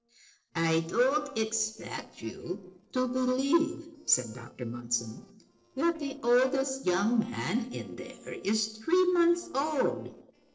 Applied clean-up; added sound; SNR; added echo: neural separator model SepFormer DNS4.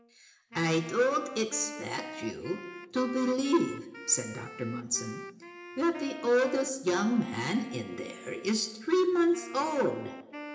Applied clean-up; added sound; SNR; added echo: none; Wind instrument, woodwind instrument; 15 dB; reverberation time 0.8 s.